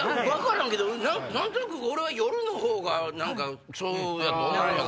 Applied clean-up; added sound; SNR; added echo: none; none; none; none.